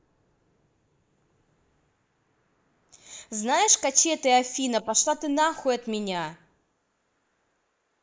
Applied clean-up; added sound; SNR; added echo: neural mask model Resemble Enhance denoiser.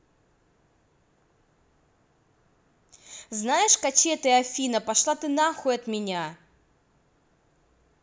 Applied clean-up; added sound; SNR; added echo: none; none; none; none.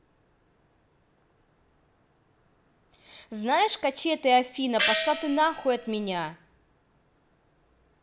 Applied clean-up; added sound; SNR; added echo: none; Gong; 2 dB; none.